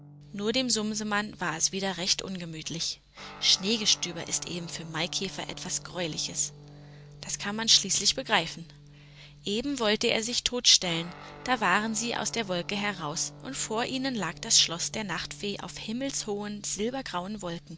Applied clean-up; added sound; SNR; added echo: none; Guitar; 19 dB; none.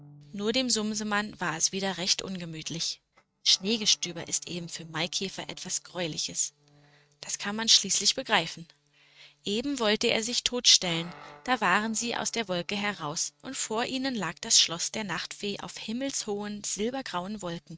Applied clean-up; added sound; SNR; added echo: neural mask model RNNoise.